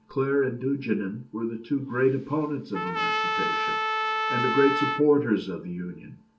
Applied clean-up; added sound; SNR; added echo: none; Trumpet; 2 dB; reverberation time 0.3 s.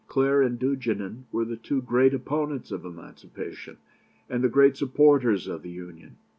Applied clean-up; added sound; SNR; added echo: none; none; none; none.